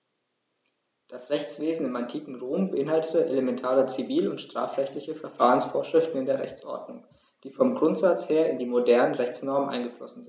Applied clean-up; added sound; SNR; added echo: none; none; none; none.